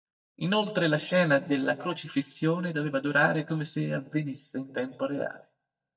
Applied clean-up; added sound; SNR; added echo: neural mask model DeepFilterNet 3.